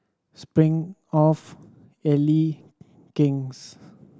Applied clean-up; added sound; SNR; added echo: none; none; none; none.